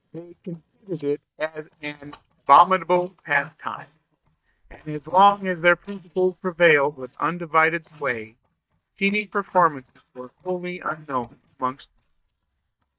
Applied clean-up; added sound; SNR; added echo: neural mask model DeepFilterNet 3.